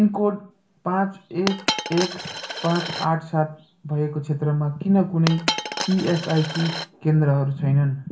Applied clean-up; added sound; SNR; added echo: none; Coin (dropping); 10 dB; reverberation time 0.4 s.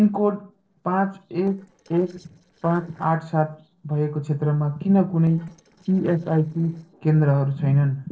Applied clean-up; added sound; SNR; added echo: neural separator model SepFormer DNS4.